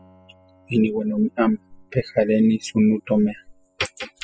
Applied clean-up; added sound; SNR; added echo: classical method spectral subtraction.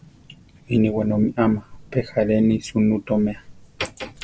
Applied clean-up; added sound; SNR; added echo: none; none; none; none.